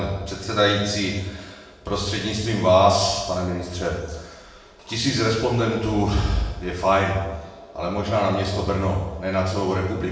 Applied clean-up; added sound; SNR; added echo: none; none; none; reverberation time 0.9 s.